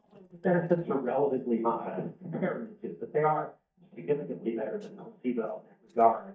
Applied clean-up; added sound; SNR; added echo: neural mask model DeepFilterNet 3.